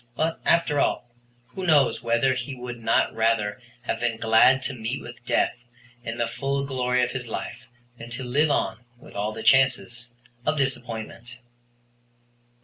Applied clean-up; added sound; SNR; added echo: none; none; none; none.